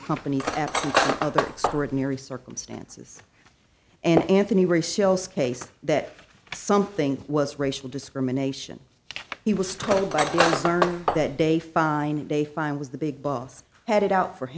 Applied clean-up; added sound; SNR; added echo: none; Cutlery, silverware; 1 dB; none.